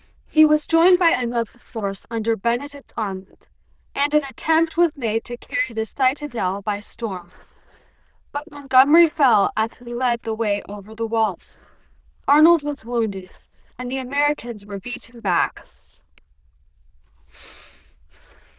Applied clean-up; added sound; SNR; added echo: neural diffusion model UNIVERSE++.